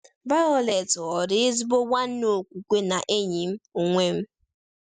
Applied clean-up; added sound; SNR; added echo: none; none; none; none.